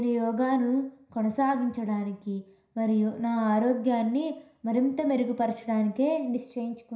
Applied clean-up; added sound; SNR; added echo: none; none; none; reverberation time 0.5 s.